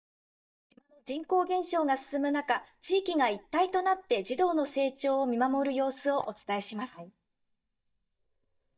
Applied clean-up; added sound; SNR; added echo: neural mask model DeepFilterNet 3.